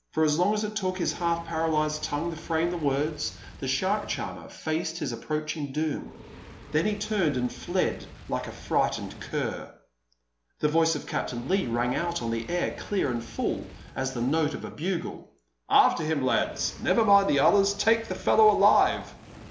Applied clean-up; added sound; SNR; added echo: none; Fire; 19 dB; none.